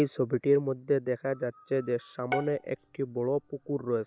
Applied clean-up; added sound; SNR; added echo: none; Bowed string instrument; 11 dB; none.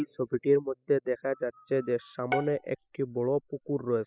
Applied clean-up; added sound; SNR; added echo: classical method spectral subtraction.